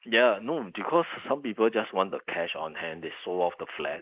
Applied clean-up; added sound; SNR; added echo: neural mask model Resemble Enhance denoiser.